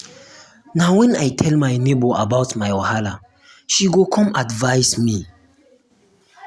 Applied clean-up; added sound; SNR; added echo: none; none; none; none.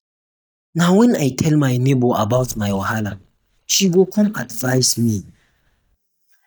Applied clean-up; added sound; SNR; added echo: neural mask model DeepFilterNet 3.